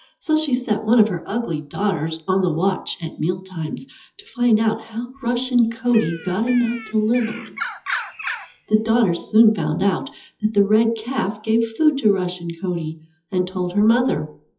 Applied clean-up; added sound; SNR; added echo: classical method WPE with log-MMSE.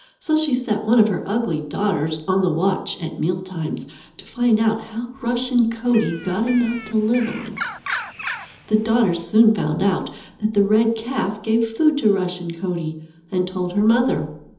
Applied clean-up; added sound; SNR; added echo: none; Bird; 12 dB; reverberation time 1.2 s.